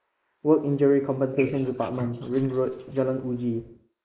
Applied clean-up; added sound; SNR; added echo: neural mask model Resemble Enhance denoiser.